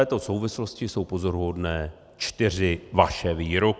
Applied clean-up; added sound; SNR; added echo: none; none; none; none.